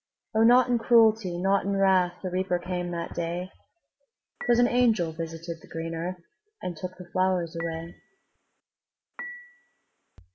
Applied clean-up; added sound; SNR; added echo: none; Dishes, pots, and pans / Chink, clink; 16 dB; none.